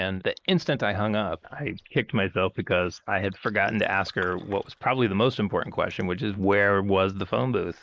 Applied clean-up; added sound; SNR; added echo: neural mask model Resemble Enhance denoiser.